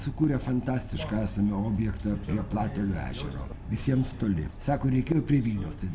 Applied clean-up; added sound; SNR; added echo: none; none; none; none.